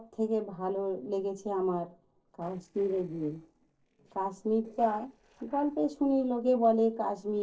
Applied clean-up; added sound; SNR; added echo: neural separator model SepFormer DNS4.